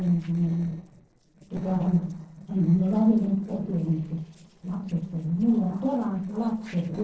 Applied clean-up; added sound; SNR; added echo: neural separator model SepFormer DNS4.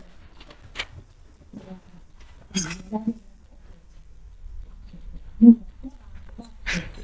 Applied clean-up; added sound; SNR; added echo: neural mask model DeepFilterNet 3.